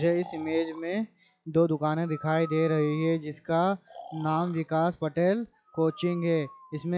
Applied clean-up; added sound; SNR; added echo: classical method log-MMSE.